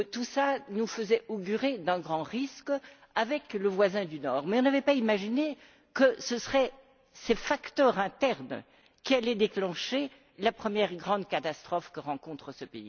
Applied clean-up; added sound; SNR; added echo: none; none; none; none.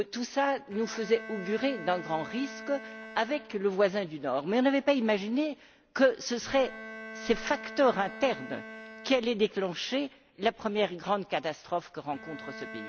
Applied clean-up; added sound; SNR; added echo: none; Bowed string instrument; 16 dB; none.